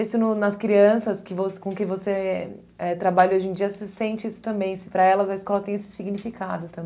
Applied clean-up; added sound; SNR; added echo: none; none; none; none.